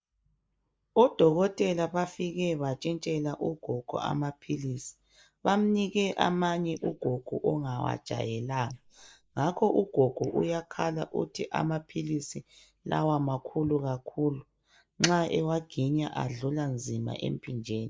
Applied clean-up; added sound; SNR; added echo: neural mask model Resemble Enhance denoiser.